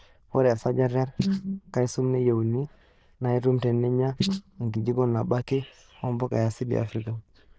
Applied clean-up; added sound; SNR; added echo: neural diffusion model UNIVERSE++.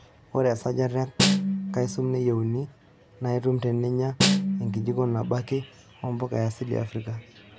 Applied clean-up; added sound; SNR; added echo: none; Snare drum; 0 dB; none.